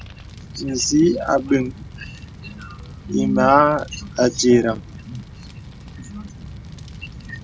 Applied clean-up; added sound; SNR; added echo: none; Fire; 15 dB; none.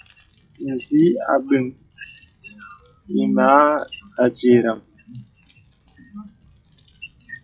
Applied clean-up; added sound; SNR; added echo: classical method log-MMSE.